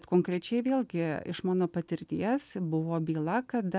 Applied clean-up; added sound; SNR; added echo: none; none; none; none.